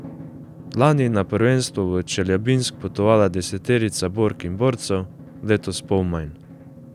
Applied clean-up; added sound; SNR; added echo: none; Drum; 18 dB; none.